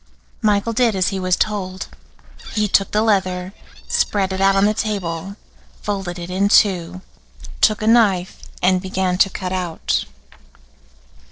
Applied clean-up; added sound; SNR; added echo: neural separator model SepFormer DNS4.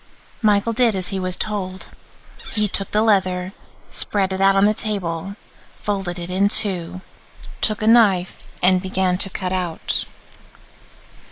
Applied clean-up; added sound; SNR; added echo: neural mask model Resemble Enhance denoiser.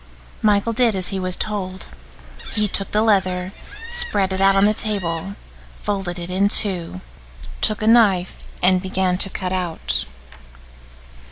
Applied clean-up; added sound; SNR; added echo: none; Gull, seagull; 14 dB; none.